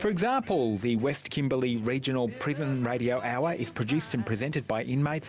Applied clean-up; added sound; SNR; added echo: none; none; none; none.